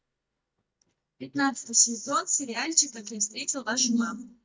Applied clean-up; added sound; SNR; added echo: neural mask model DeepFilterNet 3.